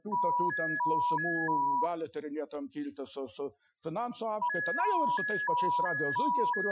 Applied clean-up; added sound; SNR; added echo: classical method Wiener filter.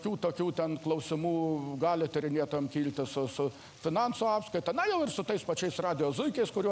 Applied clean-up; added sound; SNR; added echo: none; none; none; none.